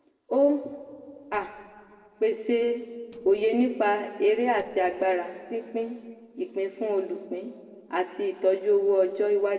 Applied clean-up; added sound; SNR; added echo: neural separator model SepFormer DNS4.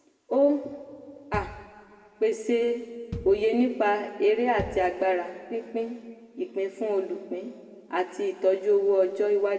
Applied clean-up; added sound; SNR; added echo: none; Bass drum; 16 dB; reverberation time 1.7 s.